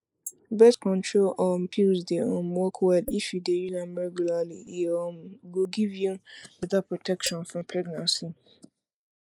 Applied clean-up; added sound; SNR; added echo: neural mask model Resemble Enhance denoiser.